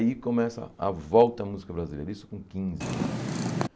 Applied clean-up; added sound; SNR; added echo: none; Purr; 1 dB; none.